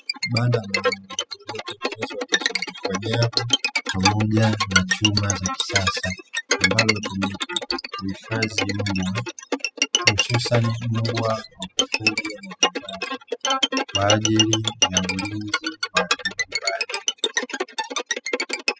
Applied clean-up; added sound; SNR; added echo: classical method spectral subtraction.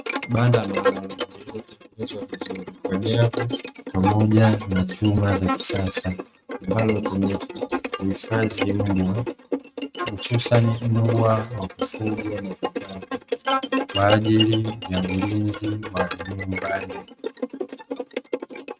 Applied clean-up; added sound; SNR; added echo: neural mask model RNNoise.